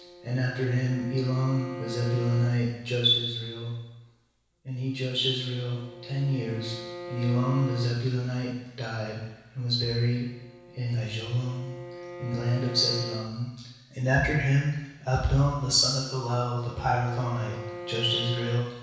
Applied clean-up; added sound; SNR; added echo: none; Bowed string instrument; 14 dB; reverberation time 1.1 s.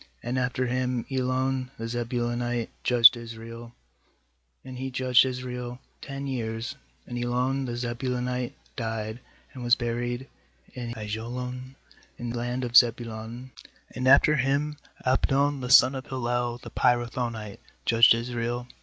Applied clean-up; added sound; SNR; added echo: none; none; none; none.